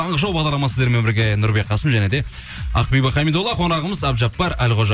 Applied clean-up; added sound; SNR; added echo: none; none; none; none.